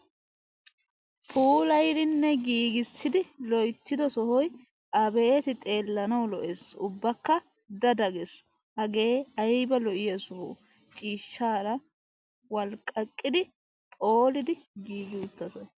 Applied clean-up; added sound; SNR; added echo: none; none; none; none.